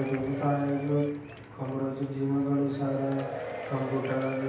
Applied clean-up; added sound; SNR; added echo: none; Applause / Crowd / Cheering; 11 dB; reverberation time 0.9 s.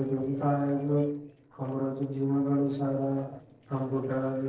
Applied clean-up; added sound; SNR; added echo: neural separator model SepFormer DNS4.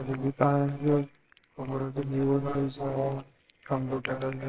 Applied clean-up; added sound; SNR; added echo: neural separator model SepFormer WHAMR!.